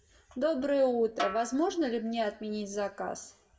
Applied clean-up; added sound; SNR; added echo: none; Snare drum; 10 dB; reverberation time 0.5 s.